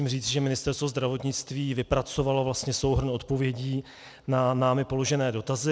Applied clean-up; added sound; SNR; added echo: none; none; none; none.